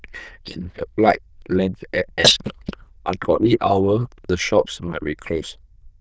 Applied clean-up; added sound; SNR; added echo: neural diffusion model UNIVERSE++.